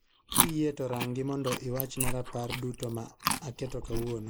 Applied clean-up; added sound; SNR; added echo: neural mask model Resemble Enhance denoiser.